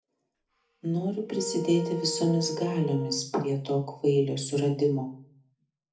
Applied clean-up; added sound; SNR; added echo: none; Wind instrument, woodwind instrument; 8 dB; reverberation time 0.4 s.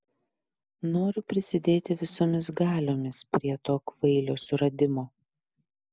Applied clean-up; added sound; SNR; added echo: none; none; none; none.